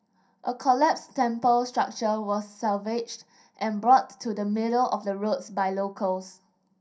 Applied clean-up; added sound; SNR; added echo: none; none; none; reverberation time 0.3 s.